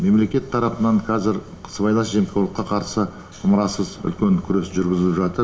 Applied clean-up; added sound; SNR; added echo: none; none; none; none.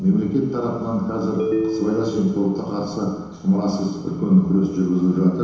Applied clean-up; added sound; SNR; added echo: none; Telephone; 6 dB; reverberation time 1.0 s.